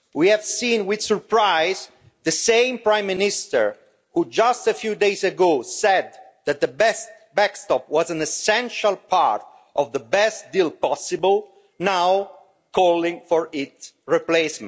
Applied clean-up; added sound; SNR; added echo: none; none; none; none.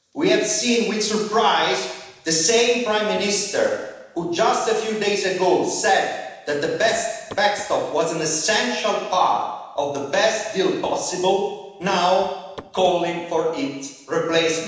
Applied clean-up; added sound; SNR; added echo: neural separator model SepFormer DNS4.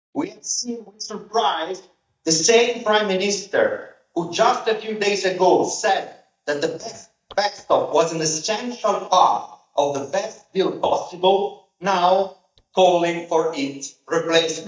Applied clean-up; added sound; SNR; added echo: neural mask model DeepFilterNet 3.